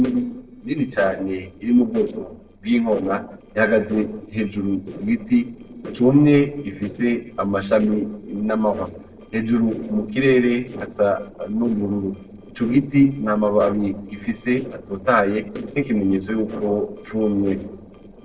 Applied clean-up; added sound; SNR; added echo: neural separator model SepFormer DNS4.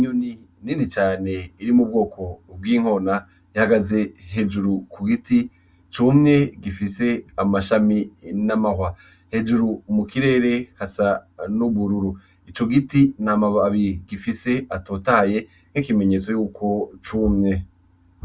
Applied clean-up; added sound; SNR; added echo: none; none; none; none.